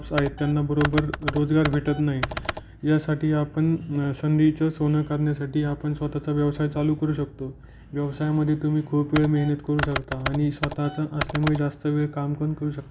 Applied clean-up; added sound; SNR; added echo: none; Computer keyboard; 7 dB; none.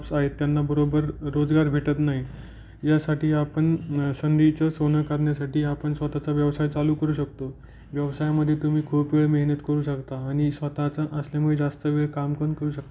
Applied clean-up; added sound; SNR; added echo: none; none; none; none.